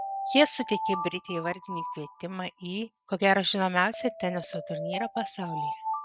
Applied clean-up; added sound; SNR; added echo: neural mask model RNNoise.